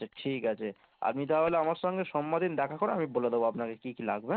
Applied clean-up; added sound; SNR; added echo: neural mask model Resemble Enhance denoiser.